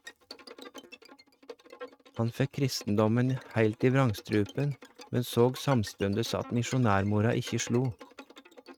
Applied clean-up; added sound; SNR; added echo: neural mask model RNNoise.